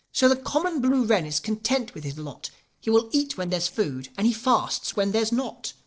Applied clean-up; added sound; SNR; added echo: neural separator model SepFormer DNS4.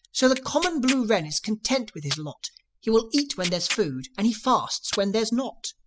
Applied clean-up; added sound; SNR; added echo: classical method spectral subtraction.